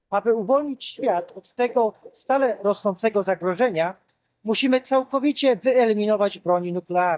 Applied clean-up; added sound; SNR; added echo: neural mask model DeepFilterNet 3.